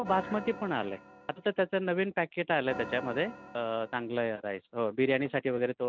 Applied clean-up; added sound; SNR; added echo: none; Organ; 15 dB; none.